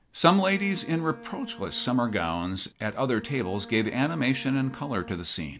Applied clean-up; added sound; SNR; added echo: none; Bowed string instrument; 19 dB; none.